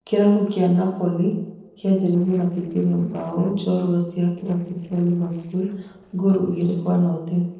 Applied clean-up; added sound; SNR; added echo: neural separator model SepFormer DNS4.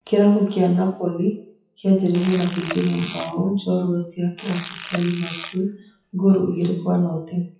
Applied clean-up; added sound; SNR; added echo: classical method WPE with log-MMSE.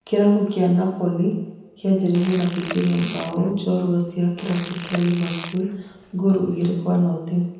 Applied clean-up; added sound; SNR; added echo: none; Fart; 16 dB; reverberation time 0.9 s.